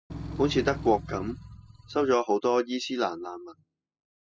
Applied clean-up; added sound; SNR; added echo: classical method spectral subtraction.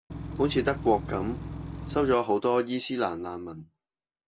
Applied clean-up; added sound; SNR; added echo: none; Engine / Truck / Car; 8 dB; none.